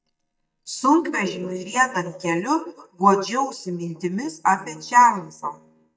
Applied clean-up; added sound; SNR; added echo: neural mask model DeepFilterNet 3.